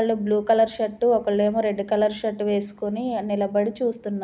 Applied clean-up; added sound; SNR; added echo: none; none; none; none.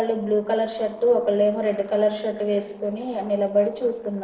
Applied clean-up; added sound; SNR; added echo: neural separator model SepFormer DNS4.